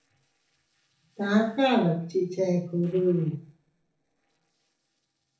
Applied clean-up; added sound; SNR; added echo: neural separator model SepFormer DNS4.